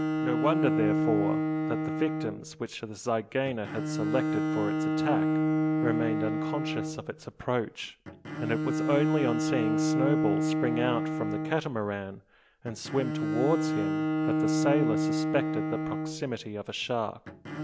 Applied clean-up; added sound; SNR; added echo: none; Bowed string instrument; -3 dB; none.